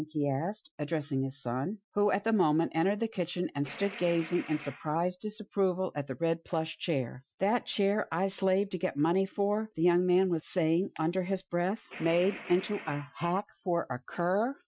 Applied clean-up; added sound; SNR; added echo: classical method Wiener filter.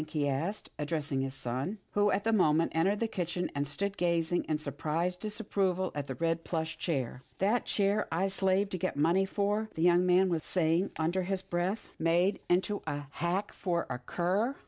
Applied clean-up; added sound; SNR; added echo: none; none; none; none.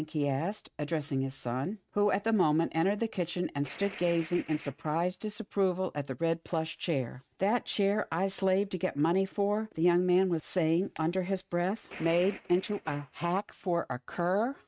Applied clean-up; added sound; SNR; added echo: neural mask model RNNoise.